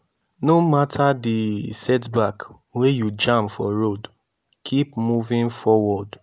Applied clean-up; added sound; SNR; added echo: none; none; none; none.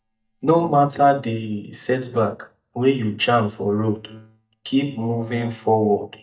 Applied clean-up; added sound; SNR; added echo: neural mask model DeepFilterNet 3.